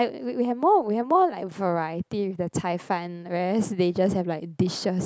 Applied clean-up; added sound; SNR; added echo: none; none; none; none.